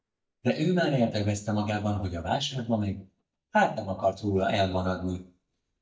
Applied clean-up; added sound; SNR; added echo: neural mask model DeepFilterNet 3.